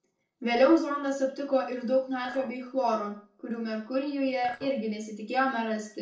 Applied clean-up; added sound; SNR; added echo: neural separator model SepFormer DNS4.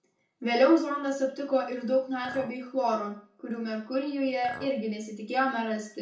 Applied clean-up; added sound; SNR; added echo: none; Chink, clink; 17 dB; reverberation time 0.6 s.